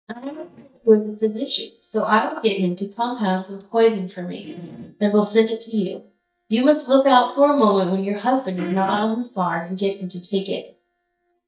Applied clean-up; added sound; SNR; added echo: neural mask model DeepFilterNet 3.